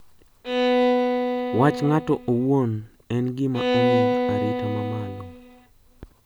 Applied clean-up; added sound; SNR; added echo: none; Bowed string instrument; -1 dB; none.